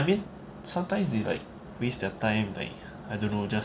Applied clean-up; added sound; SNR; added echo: none; none; none; none.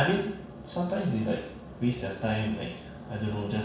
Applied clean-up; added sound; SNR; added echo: none; none; none; reverberation time 0.7 s.